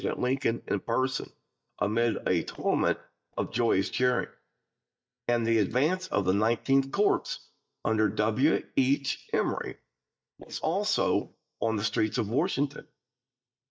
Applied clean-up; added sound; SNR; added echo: neural mask model DeepFilterNet 3.